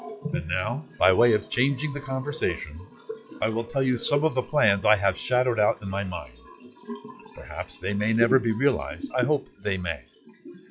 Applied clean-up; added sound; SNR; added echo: classical method log-MMSE.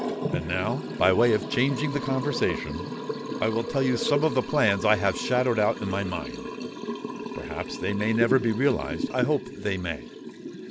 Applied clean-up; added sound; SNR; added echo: none; Liquid; 6 dB; none.